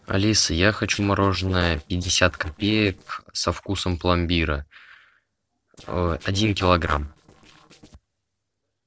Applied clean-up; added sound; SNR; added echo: neural separator model SepFormer DNS4.